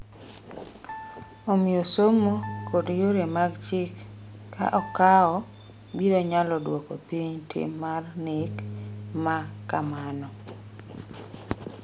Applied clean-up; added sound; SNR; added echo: none; Bass guitar + Piano; 14 dB; none.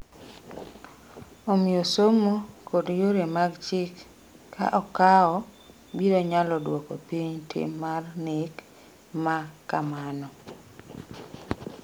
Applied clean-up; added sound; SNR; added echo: none; none; none; none.